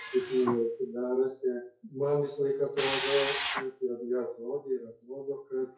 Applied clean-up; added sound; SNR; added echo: classical method WPE with log-MMSE.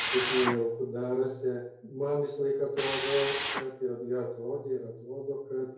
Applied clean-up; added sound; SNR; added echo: none; Drill; 6 dB; reverberation time 2.3 s.